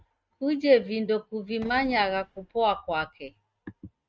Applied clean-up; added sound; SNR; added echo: neural mask model RNNoise.